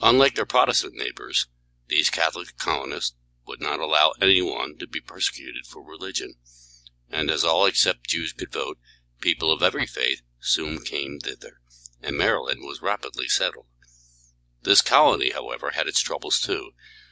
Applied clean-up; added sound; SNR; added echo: none; none; none; none.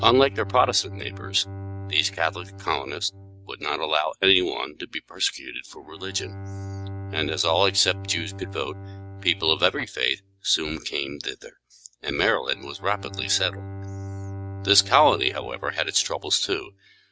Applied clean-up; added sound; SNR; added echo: neural mask model RNNoise.